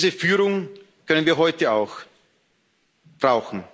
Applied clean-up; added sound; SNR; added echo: none; none; none; none.